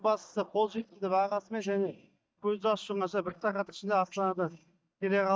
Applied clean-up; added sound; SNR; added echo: neural mask model DeepFilterNet 3.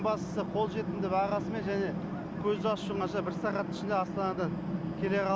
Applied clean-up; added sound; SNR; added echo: none; none; none; none.